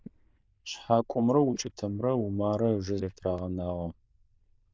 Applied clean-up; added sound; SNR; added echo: neural diffusion model UNIVERSE++.